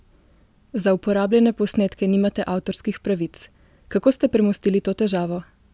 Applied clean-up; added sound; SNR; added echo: none; none; none; none.